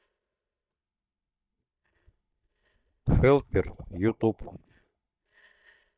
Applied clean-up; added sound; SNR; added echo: neural mask model DeepFilterNet 3.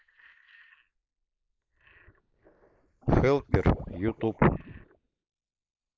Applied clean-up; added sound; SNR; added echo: neural mask model Resemble Enhance denoiser.